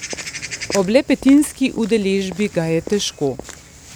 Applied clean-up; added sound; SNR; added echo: none; Walk, footsteps / Bird vocalization, bird call, bird song; 14 dB; none.